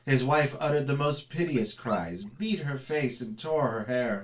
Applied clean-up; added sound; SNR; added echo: neural separator model SepFormer DNS4.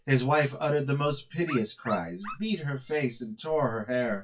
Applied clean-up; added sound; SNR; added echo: classical method WPE with log-MMSE.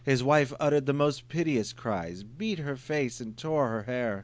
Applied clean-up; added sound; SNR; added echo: none; none; none; none.